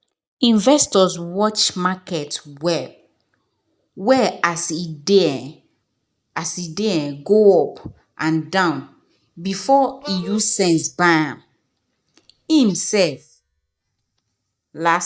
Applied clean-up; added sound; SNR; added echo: neural mask model DeepFilterNet 3.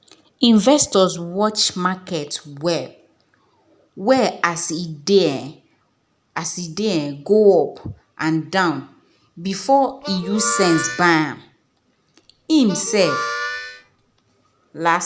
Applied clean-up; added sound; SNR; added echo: none; Harmonica; 8 dB; none.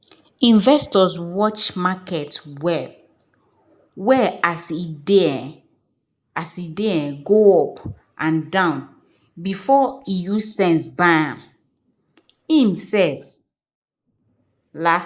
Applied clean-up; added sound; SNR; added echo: neural mask model Resemble Enhance denoiser.